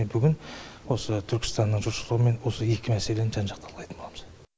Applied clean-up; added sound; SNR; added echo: none; none; none; none.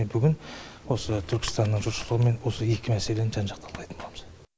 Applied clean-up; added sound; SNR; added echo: none; Tap + Bowed string instrument; 18 dB; none.